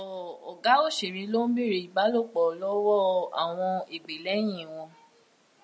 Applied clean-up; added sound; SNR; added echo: none; none; none; none.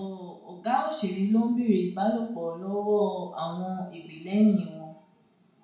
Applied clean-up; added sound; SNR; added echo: none; none; none; reverberation time 0.6 s.